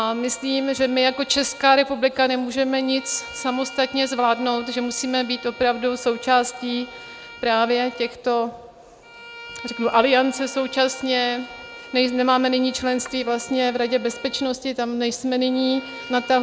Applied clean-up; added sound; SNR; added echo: none; Bowed string instrument; 17 dB; none.